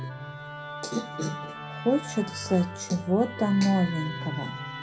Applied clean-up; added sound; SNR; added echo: none; Musical instrument; 9 dB; reverberation time 0.5 s.